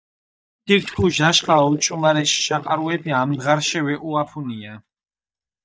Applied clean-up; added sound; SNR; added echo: neural mask model DeepFilterNet 3.